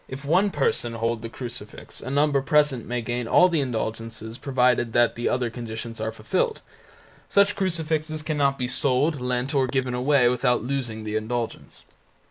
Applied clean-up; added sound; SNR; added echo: neural mask model Resemble Enhance denoiser.